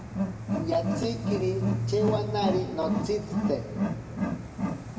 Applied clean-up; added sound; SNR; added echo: none; Wild animals; -1 dB; reverberation time 1.8 s.